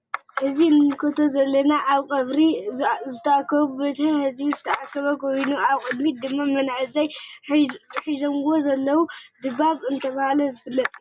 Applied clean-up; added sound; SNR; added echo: none; none; none; none.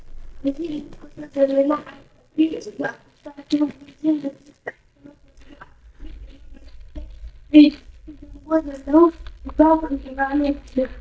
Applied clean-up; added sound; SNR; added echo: neural mask model DeepFilterNet 3.